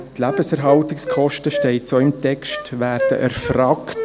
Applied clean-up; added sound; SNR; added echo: none; Wind instrument, woodwind instrument; 8 dB; none.